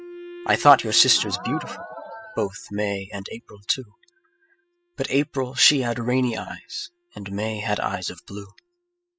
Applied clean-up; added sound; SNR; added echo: classical method spectral subtraction.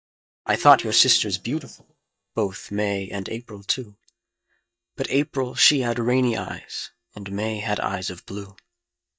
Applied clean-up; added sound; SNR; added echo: neural mask model DeepFilterNet 3.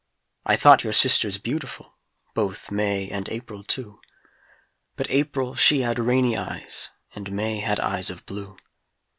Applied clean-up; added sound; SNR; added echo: none; none; none; none.